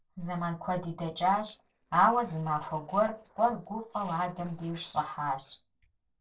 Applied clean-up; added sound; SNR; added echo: neural separator model SepFormer DNS4.